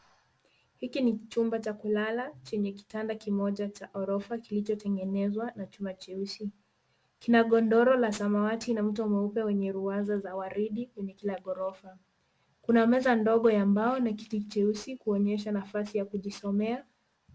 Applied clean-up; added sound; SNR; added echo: none; none; none; none.